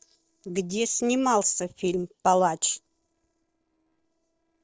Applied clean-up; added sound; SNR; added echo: neural separator model SepFormer DNS4.